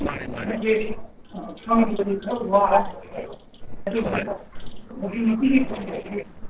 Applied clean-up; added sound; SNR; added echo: neural separator model SepFormer DNS4.